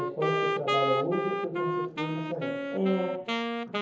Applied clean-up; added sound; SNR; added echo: none; Wind instrument, woodwind instrument; -1 dB; reverberation time 1.0 s.